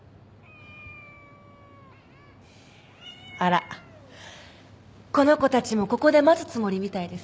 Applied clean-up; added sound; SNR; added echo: none; none; none; none.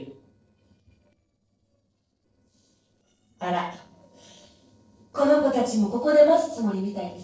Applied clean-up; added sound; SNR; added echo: neural separator model SepFormer DNS4.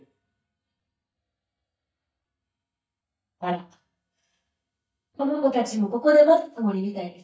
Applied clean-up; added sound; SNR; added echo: neural mask model DeepFilterNet 3.